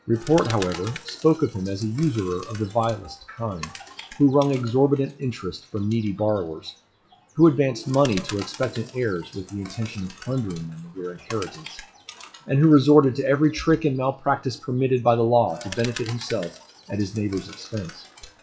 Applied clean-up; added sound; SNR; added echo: classical method WPE with log-MMSE.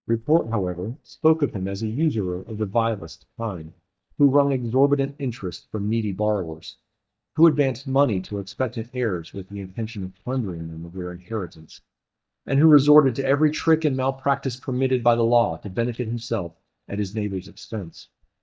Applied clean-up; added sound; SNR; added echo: neural mask model DeepFilterNet 3.